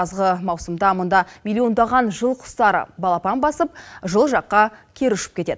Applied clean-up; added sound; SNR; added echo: none; none; none; none.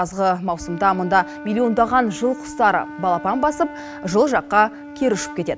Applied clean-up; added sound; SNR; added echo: none; Wind instrument, woodwind instrument; 15 dB; none.